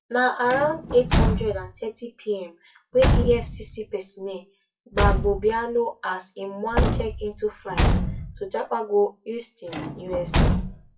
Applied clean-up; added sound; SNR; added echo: classical method WPE with log-MMSE.